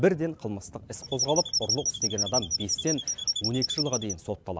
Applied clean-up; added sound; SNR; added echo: none; Squeak / Chirp, tweet; 0 dB; none.